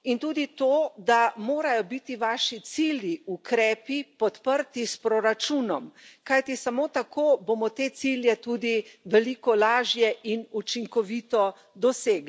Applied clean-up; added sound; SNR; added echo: none; none; none; none.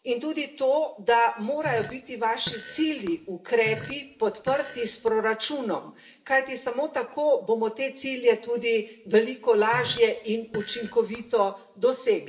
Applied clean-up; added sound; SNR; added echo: none; Fart; 16 dB; reverberation time 0.7 s.